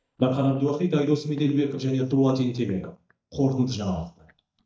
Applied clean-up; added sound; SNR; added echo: neural mask model DeepFilterNet 3.